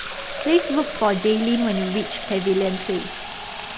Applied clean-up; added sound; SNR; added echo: none; Fill (with liquid); 7 dB; none.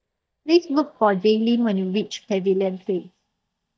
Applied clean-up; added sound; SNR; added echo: neural mask model DeepFilterNet 3.